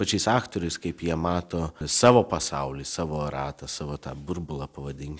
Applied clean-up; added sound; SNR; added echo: none; none; none; none.